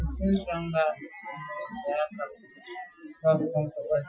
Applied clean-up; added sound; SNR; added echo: classical method Wiener filter.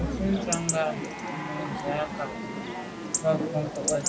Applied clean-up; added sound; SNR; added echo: none; Chatter / Chirp, tweet / Livestock, farm animals, working animals; 1 dB; none.